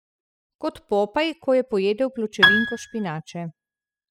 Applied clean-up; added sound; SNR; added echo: classical method spectral subtraction.